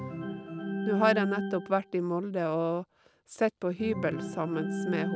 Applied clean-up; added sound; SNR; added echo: none; Organ; 6 dB; none.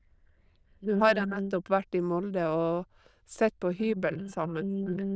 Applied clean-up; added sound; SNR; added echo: neural diffusion model UNIVERSE++.